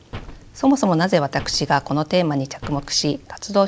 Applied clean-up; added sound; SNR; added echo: none; Slam; 18 dB; none.